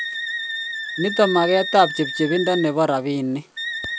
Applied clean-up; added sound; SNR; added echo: none; Wind instrument, woodwind instrument; 8 dB; none.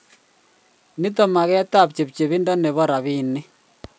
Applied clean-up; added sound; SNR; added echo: none; none; none; none.